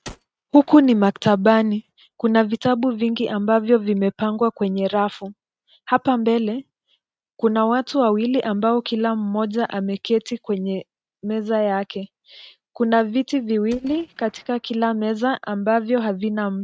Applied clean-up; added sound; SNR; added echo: neural mask model RNNoise.